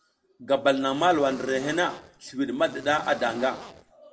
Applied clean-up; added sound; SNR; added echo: none; Zipper (clothing); 18 dB; reverberation time 0.3 s.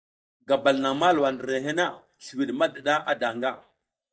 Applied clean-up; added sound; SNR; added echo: neural mask model DeepFilterNet 3.